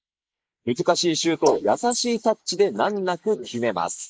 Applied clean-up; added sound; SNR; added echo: neural mask model Resemble Enhance denoiser.